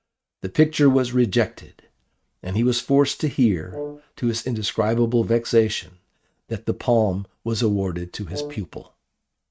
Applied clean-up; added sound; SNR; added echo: neural mask model RNNoise.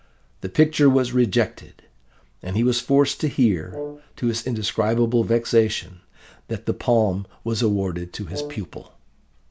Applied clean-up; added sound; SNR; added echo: none; Brass instrument; 13 dB; none.